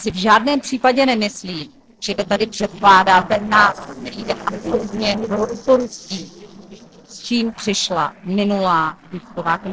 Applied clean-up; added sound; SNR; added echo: neural separator model SepFormer DNS4.